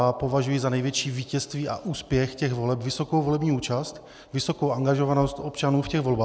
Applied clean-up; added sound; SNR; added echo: none; none; none; none.